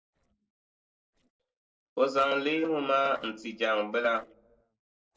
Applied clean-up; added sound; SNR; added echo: neural separator model SepFormer DNS4.